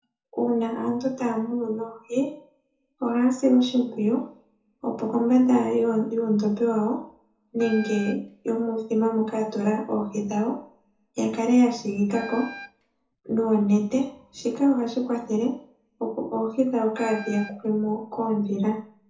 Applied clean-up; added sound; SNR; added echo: none; Wind instrument, woodwind instrument; 17 dB; reverberation time 0.6 s.